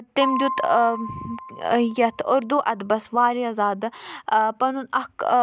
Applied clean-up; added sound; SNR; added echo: none; Piano; 10 dB; none.